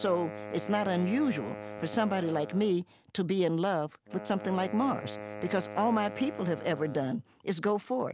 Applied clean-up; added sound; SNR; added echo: none; Wind instrument, woodwind instrument; 12 dB; none.